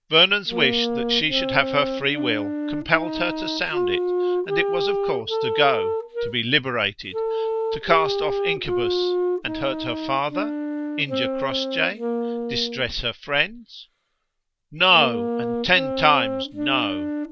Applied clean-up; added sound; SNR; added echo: none; Wind instrument, woodwind instrument; 2 dB; none.